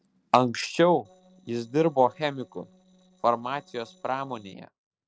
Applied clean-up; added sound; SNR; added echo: neural separator model SepFormer DNS4.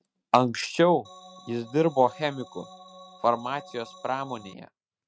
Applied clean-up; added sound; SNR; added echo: neural mask model RNNoise.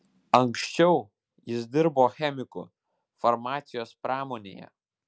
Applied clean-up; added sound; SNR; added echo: none; none; none; none.